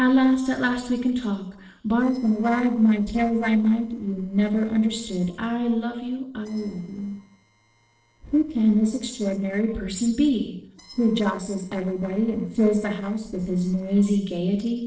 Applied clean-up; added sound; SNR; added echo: neural separator model SepFormer DNS4.